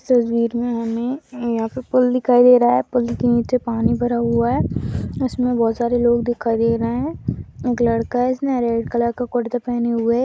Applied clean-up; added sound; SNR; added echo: none; none; none; none.